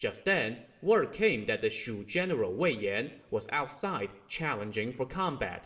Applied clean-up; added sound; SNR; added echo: none; none; none; reverberation time 2.2 s.